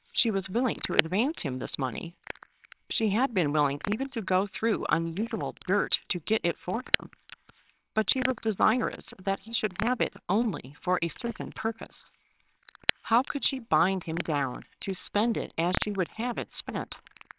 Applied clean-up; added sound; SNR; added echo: neural separator model SepFormer WHAMR!.